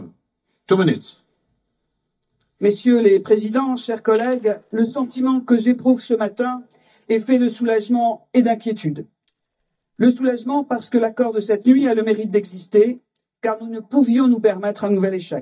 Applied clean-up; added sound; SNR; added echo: neural mask model DeepFilterNet 3.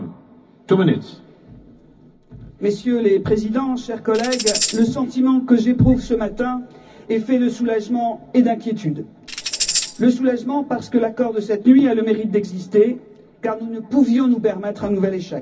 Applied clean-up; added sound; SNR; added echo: none; Tambourine; 4 dB; reverberation time 0.4 s.